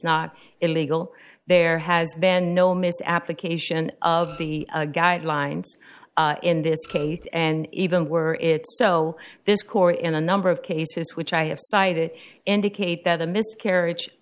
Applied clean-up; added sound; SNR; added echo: neural mask model DeepFilterNet 3.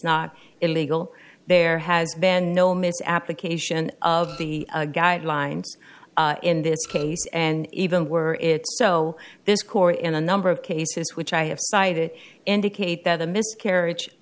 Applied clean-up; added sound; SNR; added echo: none; Printer; 20 dB; none.